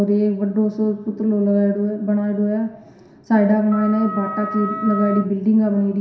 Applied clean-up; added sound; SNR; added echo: none; Wind instrument, woodwind instrument; 9 dB; reverberation time 0.7 s.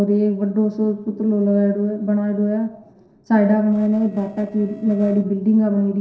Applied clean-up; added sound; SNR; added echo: neural separator model SepFormer DNS4.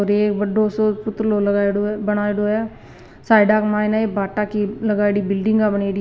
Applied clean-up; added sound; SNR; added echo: none; none; none; none.